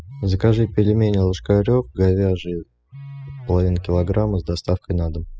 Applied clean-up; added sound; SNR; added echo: classical method spectral subtraction.